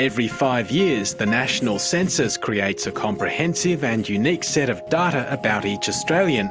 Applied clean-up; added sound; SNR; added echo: none; Writing; 17 dB; none.